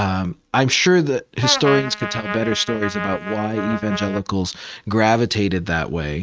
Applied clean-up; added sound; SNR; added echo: neural mask model RNNoise.